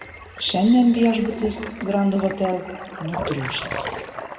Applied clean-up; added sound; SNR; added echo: none; Toilet flush; 11 dB; reverberation time 1.5 s.